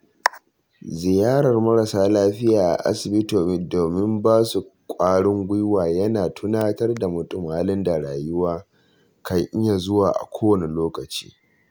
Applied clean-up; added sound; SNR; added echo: none; none; none; none.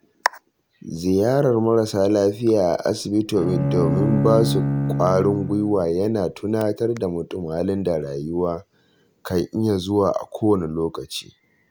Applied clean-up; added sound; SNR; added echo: none; Bowed string instrument; 2 dB; none.